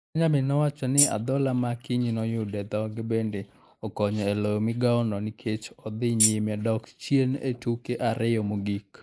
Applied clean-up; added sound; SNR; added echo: neural mask model Resemble Enhance denoiser.